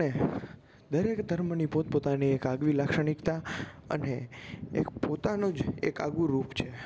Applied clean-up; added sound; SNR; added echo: none; none; none; none.